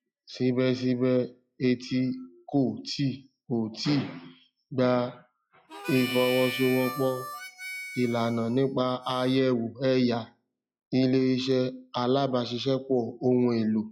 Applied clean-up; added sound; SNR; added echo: classical method log-MMSE.